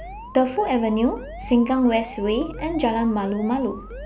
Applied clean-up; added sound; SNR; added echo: none; Alarm; 17 dB; none.